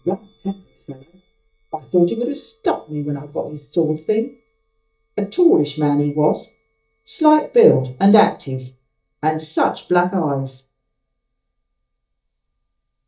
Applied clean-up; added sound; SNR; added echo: neural mask model DeepFilterNet 3.